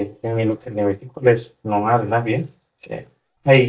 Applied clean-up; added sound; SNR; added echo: neural mask model DeepFilterNet 3.